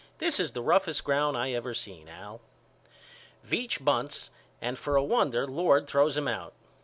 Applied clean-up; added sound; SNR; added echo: none; none; none; none.